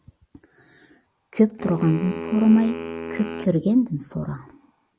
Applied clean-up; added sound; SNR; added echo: none; Wind instrument, woodwind instrument; 11 dB; none.